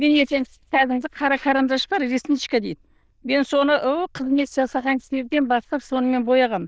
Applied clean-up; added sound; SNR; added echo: neural diffusion model UNIVERSE++.